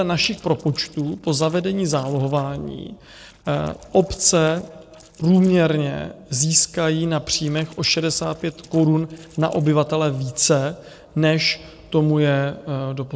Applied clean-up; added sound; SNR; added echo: neural separator model SepFormer DNS4.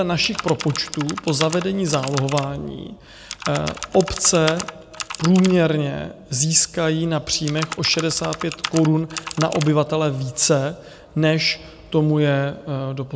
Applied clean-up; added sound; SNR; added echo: none; Computer keyboard; 10 dB; none.